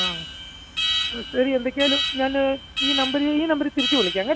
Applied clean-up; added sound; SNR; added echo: none; Alarm; 3 dB; none.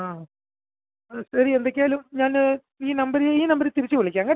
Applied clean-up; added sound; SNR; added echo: none; none; none; none.